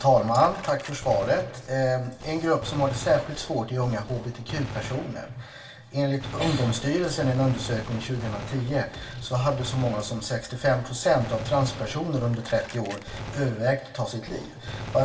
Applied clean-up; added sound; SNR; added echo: none; Gunshot, gunfire; 12 dB; reverberation time 0.2 s.